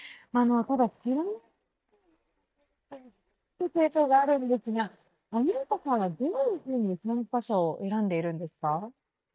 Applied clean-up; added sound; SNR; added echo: neural mask model DeepFilterNet 3.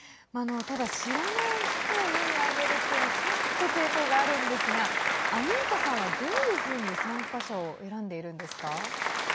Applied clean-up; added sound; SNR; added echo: none; Applause; -3 dB; none.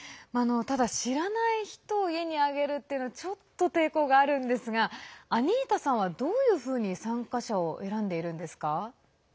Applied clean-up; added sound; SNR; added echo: none; none; none; none.